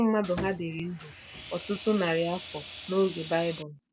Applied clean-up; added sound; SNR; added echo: none; Sawing; 12 dB; none.